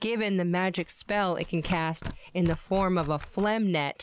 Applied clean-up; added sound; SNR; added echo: none; Tearing; 14 dB; none.